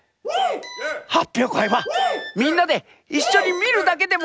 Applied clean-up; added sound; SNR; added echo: none; Cheering; 4 dB; none.